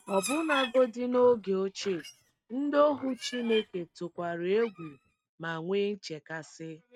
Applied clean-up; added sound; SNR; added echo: neural mask model RNNoise.